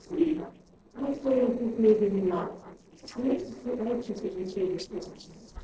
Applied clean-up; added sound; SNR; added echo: neural separator model SepFormer DNS4.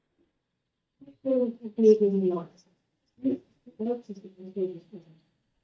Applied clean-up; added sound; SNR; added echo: neural mask model DeepFilterNet 3.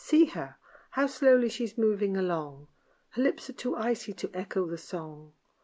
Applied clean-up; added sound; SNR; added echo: none; none; none; none.